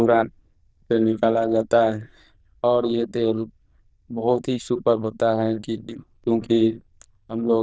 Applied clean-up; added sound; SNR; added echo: neural diffusion model UNIVERSE++.